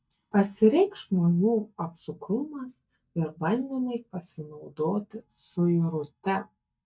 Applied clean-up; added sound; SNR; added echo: neural mask model DeepFilterNet 3.